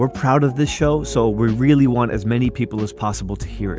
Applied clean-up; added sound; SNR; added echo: none; none; none; none.